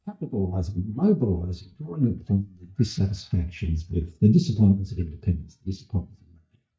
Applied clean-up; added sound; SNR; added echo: neural mask model DeepFilterNet 3.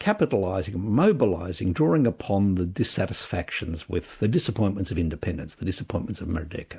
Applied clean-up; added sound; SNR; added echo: none; none; none; none.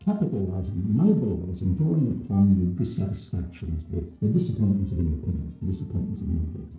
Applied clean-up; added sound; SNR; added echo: neural separator model SepFormer DNS4.